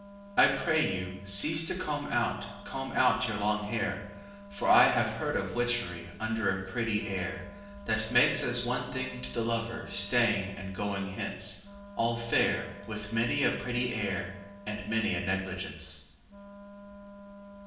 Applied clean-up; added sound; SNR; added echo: none; Wind instrument, woodwind instrument; 17 dB; reverberation time 0.9 s.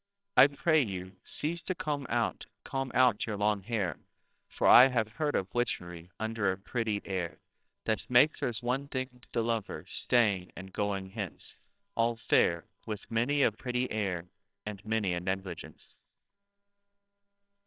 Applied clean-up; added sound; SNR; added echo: neural separator model SepFormer WHAMR!.